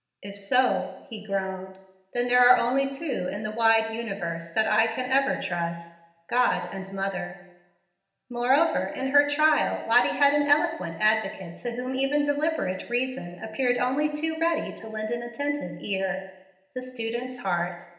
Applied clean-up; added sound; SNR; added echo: none; none; none; reverberation time 0.8 s.